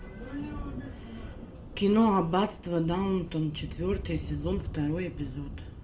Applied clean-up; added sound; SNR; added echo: none; Thunder; 9 dB; reverberation time 0.3 s.